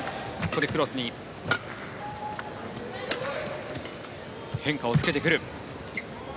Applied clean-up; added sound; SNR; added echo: none; none; none; none.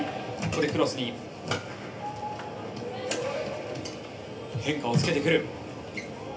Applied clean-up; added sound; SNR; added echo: none; none; none; reverberation time 0.3 s.